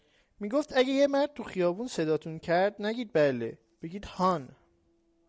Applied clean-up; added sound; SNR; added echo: none; none; none; none.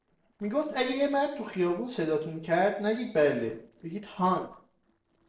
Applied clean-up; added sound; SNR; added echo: neural separator model SepFormer DNS4.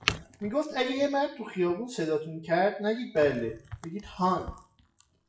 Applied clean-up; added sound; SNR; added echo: classical method WPE with log-MMSE.